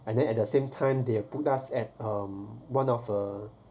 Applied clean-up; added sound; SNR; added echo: none; none; none; none.